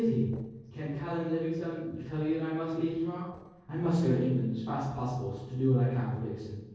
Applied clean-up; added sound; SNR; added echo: neural separator model SepFormer DNS4.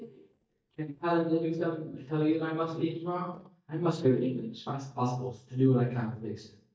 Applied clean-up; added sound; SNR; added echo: neural mask model DeepFilterNet 3.